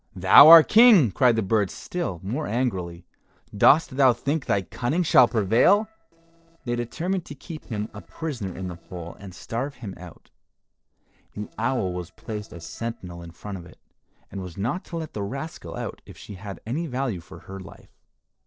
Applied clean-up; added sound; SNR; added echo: neural separator model SepFormer DNS4.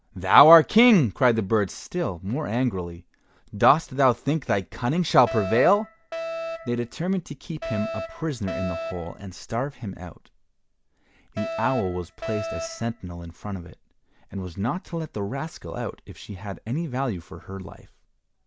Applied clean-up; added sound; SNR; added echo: none; Alarm; 8 dB; none.